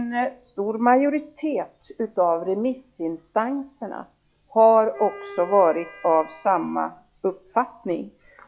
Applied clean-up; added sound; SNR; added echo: classical method log-MMSE.